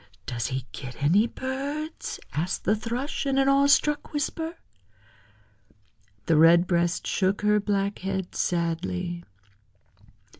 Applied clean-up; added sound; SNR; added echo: none; none; none; none.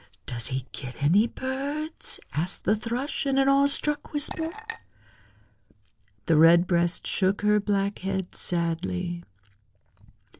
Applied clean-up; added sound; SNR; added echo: neural separator model SepFormer DNS4.